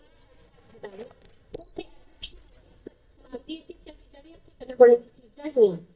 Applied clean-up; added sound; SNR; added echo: neural mask model DeepFilterNet 3.